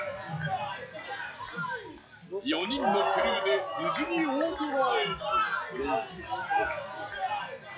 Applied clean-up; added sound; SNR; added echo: classical method log-MMSE.